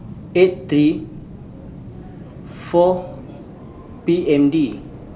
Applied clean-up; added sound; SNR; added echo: none; Subway, metro, underground; 15 dB; none.